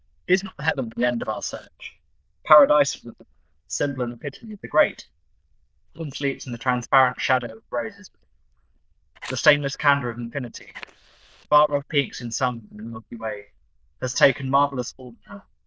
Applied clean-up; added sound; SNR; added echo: neural diffusion model UNIVERSE++.